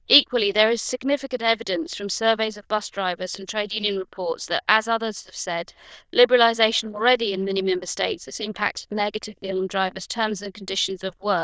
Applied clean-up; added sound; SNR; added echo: neural diffusion model UNIVERSE++.